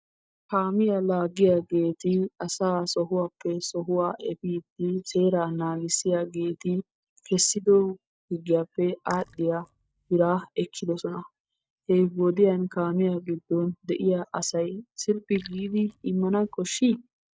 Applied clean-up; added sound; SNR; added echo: neural mask model DeepFilterNet 3.